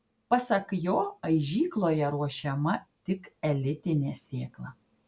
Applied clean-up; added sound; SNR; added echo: none; none; none; none.